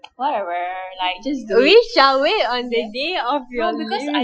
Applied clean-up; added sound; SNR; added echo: classical method Wiener filter.